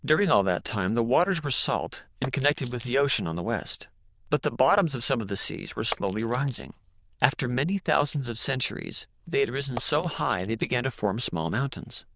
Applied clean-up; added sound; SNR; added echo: neural diffusion model UNIVERSE++.